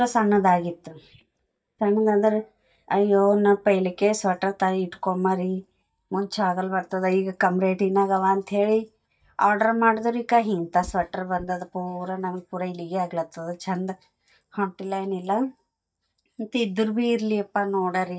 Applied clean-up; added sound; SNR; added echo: neural mask model DeepFilterNet 3.